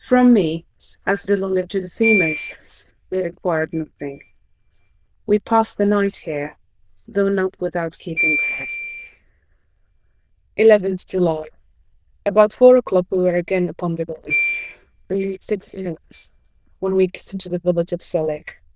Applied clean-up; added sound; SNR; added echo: neural diffusion model UNIVERSE++.